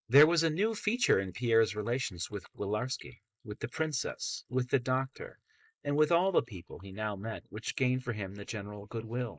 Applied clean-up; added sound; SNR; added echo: neural mask model Resemble Enhance denoiser.